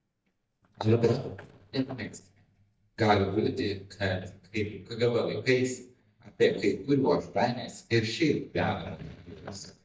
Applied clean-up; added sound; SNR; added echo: neural mask model DeepFilterNet 3.